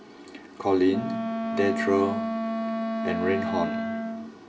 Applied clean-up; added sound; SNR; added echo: none; Wind instrument, woodwind instrument; 2 dB; reverberation time 1.9 s.